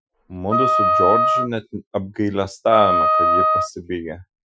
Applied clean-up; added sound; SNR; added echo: classical method Wiener filter.